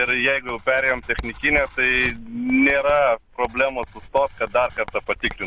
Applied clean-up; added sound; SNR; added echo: none; Writing; 16 dB; none.